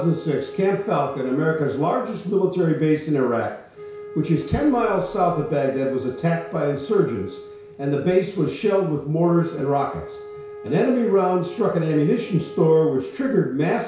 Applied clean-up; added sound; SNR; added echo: none; Wind instrument, woodwind instrument; 17 dB; reverberation time 0.6 s.